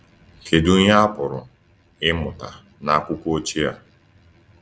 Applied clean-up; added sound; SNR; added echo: none; none; none; none.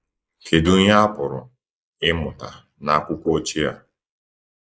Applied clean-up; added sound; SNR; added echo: neural mask model Resemble Enhance denoiser.